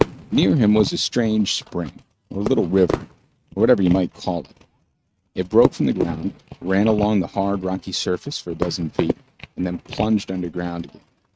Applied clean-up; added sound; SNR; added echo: neural mask model RNNoise.